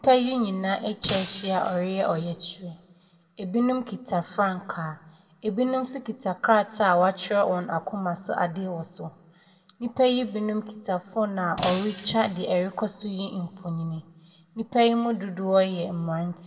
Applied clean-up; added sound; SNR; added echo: none; Shatter; 11 dB; reverberation time 0.6 s.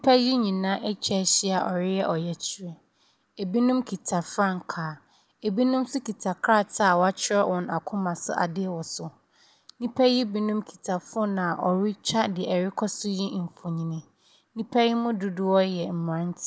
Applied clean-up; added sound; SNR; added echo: none; none; none; none.